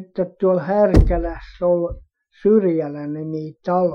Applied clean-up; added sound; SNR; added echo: classical method Wiener filter.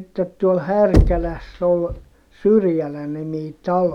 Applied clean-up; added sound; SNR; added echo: none; Knock; 3 dB; none.